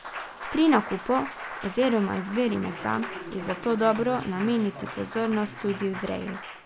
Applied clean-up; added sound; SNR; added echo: none; Applause; 11 dB; none.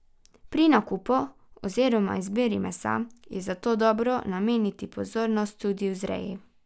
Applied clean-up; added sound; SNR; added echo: none; none; none; none.